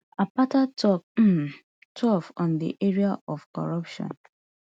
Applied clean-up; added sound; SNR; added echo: none; none; none; none.